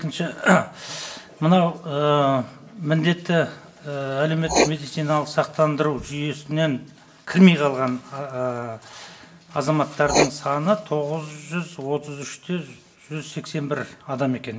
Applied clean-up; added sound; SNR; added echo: none; Writing; 10 dB; reverberation time 0.6 s.